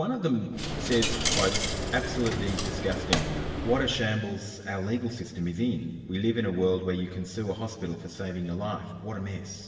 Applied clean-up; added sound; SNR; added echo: none; Coin (dropping); 0 dB; reverberation time 1.9 s.